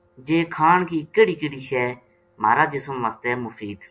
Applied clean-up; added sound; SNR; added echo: none; none; none; none.